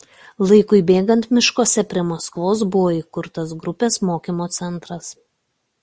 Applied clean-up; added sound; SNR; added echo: none; none; none; none.